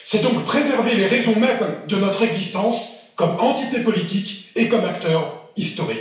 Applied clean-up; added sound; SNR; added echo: none; none; none; reverberation time 0.6 s.